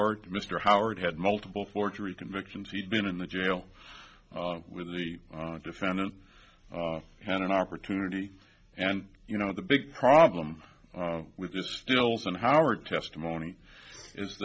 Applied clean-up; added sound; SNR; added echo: none; none; none; none.